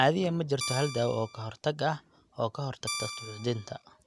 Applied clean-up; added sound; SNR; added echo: none; Guitar; 8 dB; none.